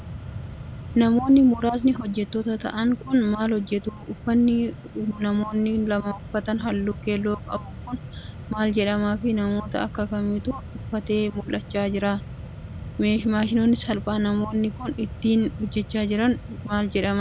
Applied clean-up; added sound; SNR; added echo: none; Mechanisms; 13 dB; none.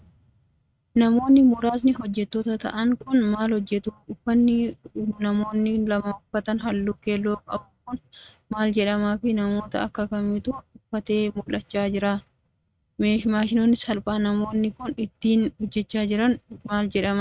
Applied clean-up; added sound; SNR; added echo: neural mask model RNNoise.